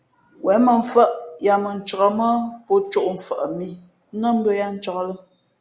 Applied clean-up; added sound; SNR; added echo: none; none; none; none.